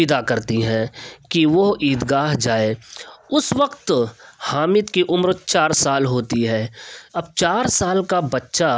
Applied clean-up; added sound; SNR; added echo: none; none; none; none.